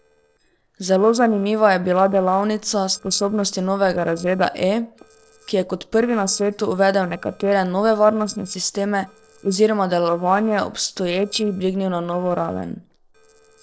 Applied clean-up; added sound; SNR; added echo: neural separator model SepFormer DNS4.